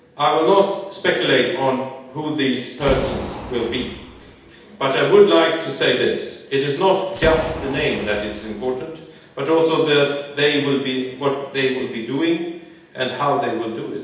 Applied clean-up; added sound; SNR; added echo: none; Boom; 12 dB; reverberation time 0.8 s.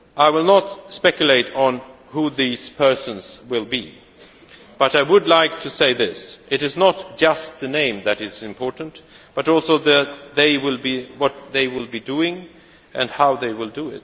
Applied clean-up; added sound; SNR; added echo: none; none; none; none.